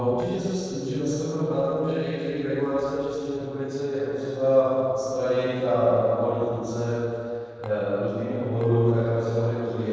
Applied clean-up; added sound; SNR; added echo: neural separator model SepFormer DNS4.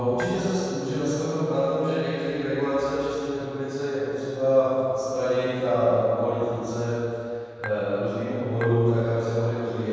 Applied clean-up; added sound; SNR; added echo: none; Dishes, pots, and pans / Chink, clink; 15 dB; reverberation time 2.2 s.